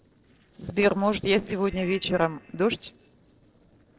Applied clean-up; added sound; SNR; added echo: neural separator model SepFormer DNS4.